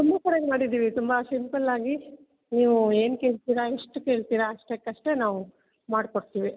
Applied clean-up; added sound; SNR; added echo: none; none; none; none.